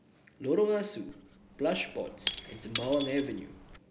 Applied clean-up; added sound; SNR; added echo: none; Shatter / Crushing; 2 dB; none.